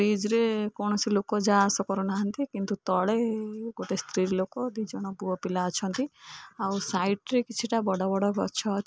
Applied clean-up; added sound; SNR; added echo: none; none; none; none.